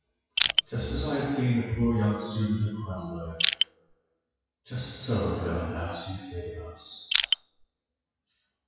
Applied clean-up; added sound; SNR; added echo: classical method WPE with log-MMSE.